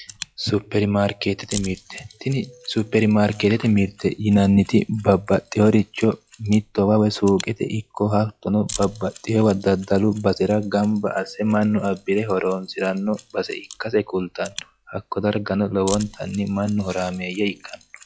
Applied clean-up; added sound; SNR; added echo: classical method log-MMSE.